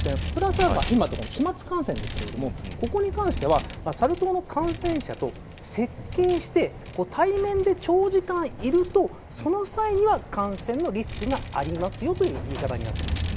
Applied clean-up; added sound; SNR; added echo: none; Vehicle; 8 dB; none.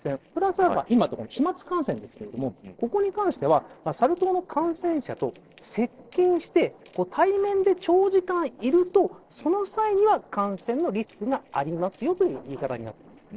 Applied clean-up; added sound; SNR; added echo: neural separator model SepFormer DNS4.